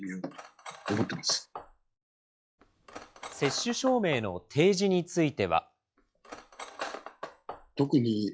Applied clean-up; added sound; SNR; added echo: classical method log-MMSE.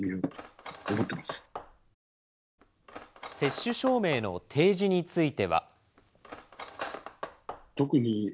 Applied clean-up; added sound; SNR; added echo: none; Cutlery, silverware; 12 dB; none.